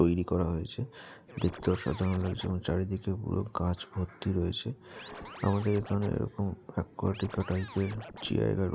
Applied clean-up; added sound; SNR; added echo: none; Scratching (performance technique); 15 dB; none.